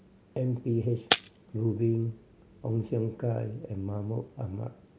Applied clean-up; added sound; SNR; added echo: none; Shatter; 6 dB; none.